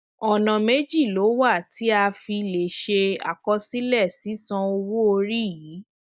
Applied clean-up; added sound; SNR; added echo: neural mask model Resemble Enhance denoiser.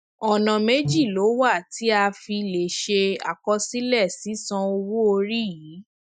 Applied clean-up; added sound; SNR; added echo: classical method Wiener filter.